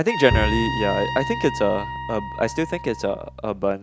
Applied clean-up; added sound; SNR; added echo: none; Trumpet + Bowed string instrument; 4 dB; none.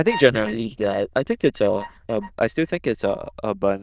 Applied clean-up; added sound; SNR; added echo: neural diffusion model UNIVERSE++.